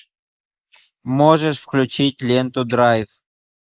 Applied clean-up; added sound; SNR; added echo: neural mask model Resemble Enhance denoiser.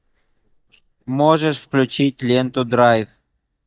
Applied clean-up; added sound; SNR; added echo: neural mask model DeepFilterNet 3.